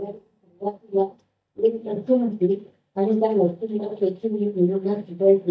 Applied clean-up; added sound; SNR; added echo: neural mask model DeepFilterNet 3.